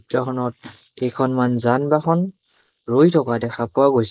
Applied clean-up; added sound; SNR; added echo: neural mask model Resemble Enhance denoiser.